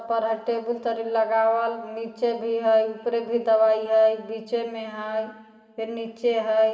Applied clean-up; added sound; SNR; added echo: none; none; none; reverberation time 2.5 s.